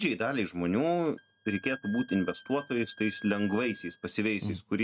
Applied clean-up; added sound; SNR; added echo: neural mask model RNNoise.